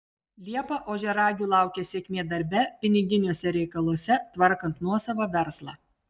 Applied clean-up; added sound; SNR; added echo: none; none; none; none.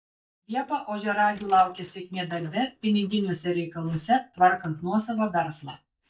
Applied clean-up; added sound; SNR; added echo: neural mask model DeepFilterNet 3.